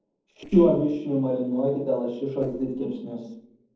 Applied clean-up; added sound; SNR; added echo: neural separator model SepFormer DNS4.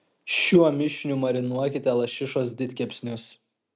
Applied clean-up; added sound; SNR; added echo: none; none; none; none.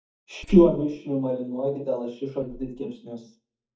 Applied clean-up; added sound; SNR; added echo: neural mask model DeepFilterNet 3.